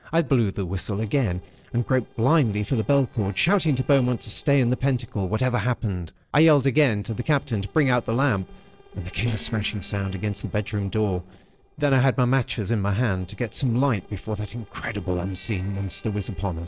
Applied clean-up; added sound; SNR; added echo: neural separator model SepFormer DNS4.